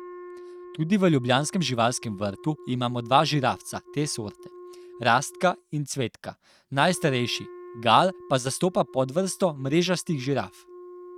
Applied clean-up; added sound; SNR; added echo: neural mask model RNNoise.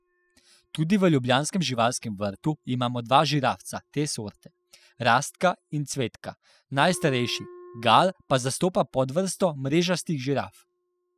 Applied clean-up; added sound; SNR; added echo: classical method spectral subtraction.